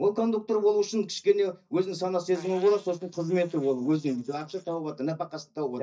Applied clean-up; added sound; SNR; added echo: neural mask model DeepFilterNet 3.